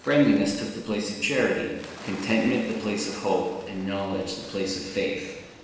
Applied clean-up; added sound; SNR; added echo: none; Bird; 19 dB; reverberation time 1.1 s.